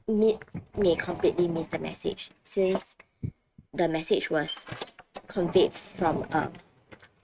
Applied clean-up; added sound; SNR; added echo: neural mask model RNNoise.